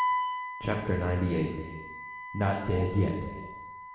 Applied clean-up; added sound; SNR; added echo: none; Wind instrument, woodwind instrument; 6 dB; reverberation time 1.2 s.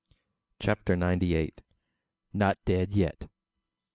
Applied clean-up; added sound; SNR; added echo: none; none; none; none.